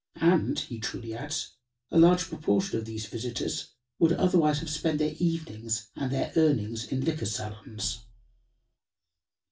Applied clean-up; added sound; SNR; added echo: none; Bass drum; 20 dB; reverberation time 0.2 s.